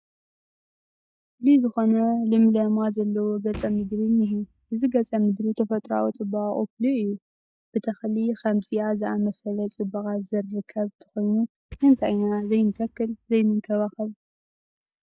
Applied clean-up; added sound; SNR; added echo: neural mask model DeepFilterNet 3.